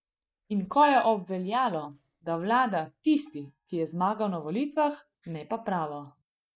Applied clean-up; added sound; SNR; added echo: neural mask model DeepFilterNet 3.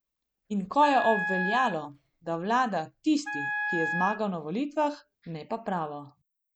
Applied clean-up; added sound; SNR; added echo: none; Wind instrument, woodwind instrument; 5 dB; none.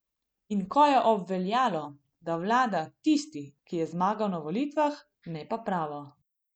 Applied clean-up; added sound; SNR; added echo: none; none; none; none.